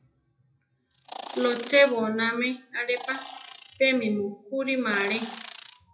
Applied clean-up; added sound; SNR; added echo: classical method WPE with log-MMSE.